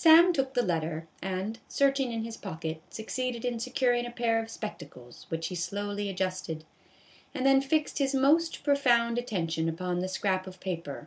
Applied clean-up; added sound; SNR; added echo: none; none; none; none.